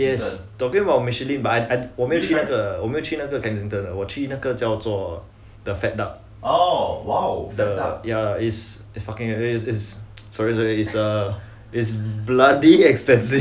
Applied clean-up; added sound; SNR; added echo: none; none; none; none.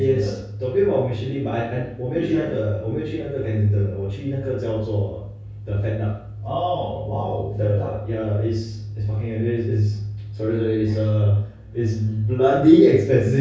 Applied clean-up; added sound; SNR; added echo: none; none; none; reverberation time 0.6 s.